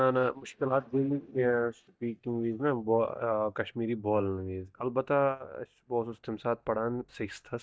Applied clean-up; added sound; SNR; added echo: neural mask model DeepFilterNet 3.